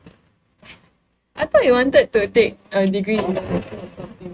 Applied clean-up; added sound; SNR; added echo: neural mask model RNNoise.